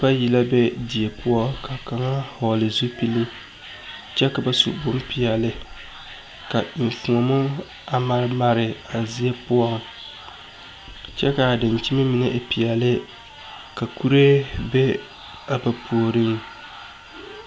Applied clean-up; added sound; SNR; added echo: none; Knock; 20 dB; none.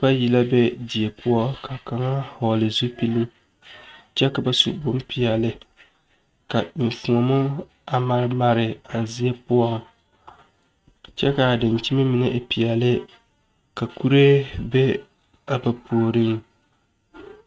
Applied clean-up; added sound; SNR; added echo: neural mask model RNNoise.